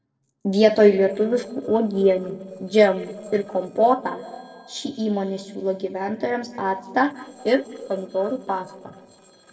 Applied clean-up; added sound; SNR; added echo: neural separator model SepFormer DNS4.